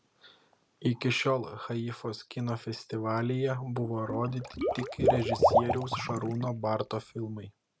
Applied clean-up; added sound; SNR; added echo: none; Water / Liquid; -2 dB; none.